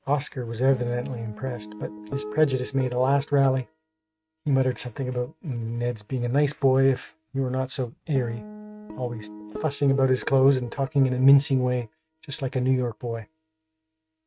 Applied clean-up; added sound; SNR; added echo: neural mask model RNNoise.